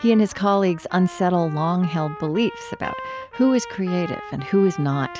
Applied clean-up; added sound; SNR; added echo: none; Trumpet; 15 dB; none.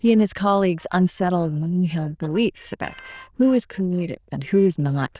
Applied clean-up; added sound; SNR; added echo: neural diffusion model UNIVERSE++.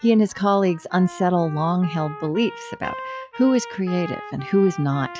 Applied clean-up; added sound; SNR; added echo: classical method log-MMSE.